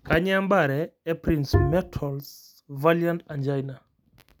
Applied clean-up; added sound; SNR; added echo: none; Bowed string instrument; -1 dB; none.